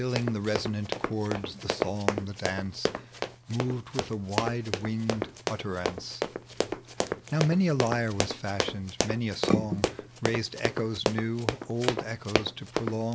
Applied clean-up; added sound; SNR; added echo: none; Run; 1 dB; none.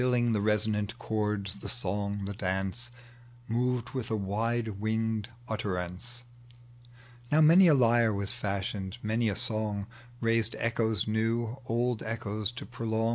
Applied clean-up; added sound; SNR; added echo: none; none; none; none.